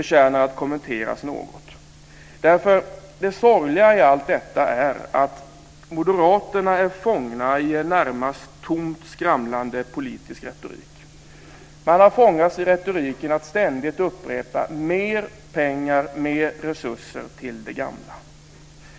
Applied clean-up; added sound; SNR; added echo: none; none; none; none.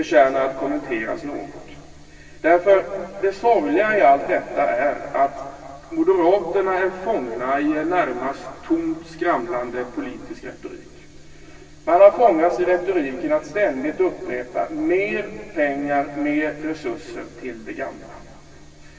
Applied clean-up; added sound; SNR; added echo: none; none; none; reverberation time 2.4 s.